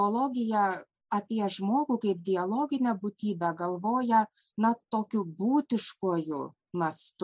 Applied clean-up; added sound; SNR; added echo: none; none; none; none.